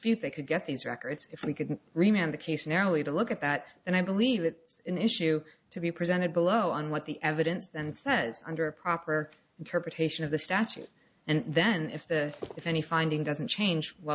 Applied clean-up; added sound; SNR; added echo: none; none; none; none.